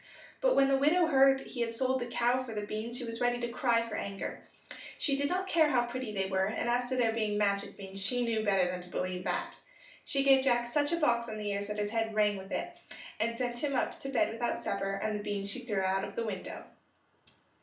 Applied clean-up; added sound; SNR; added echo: none; none; none; reverberation time 0.3 s.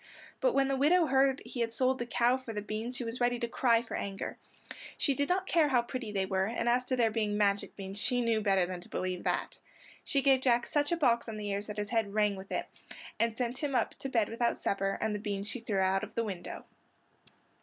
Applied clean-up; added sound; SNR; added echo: none; none; none; none.